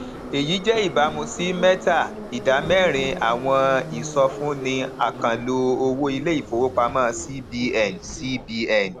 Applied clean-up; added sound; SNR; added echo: none; Subway, metro, underground; 12 dB; none.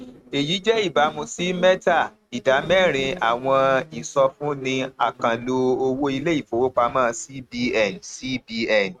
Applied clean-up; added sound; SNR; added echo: neural mask model RNNoise.